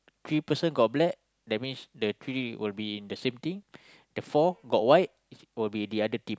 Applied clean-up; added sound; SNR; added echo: none; none; none; none.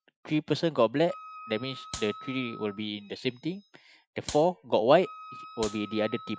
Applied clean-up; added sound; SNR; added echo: classical method Wiener filter.